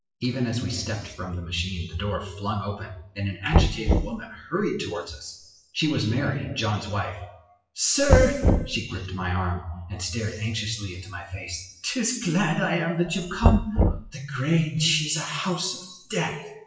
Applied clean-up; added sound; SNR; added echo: classical method WPE with log-MMSE.